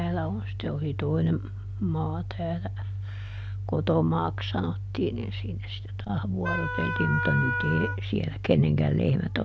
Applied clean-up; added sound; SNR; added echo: none; Wind instrument, woodwind instrument; 3 dB; none.